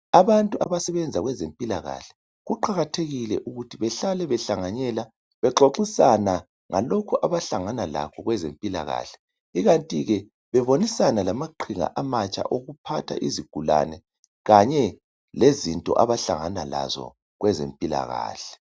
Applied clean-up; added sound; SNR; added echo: none; none; none; none.